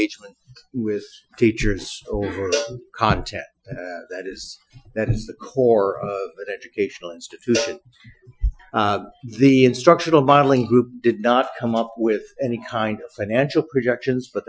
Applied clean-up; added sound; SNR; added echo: classical method Wiener filter.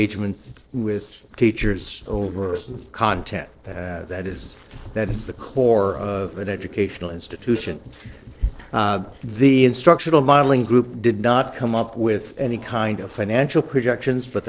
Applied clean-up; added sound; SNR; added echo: neural separator model SepFormer DNS4.